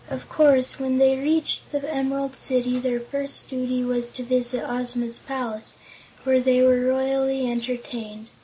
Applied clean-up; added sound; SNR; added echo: none; none; none; none.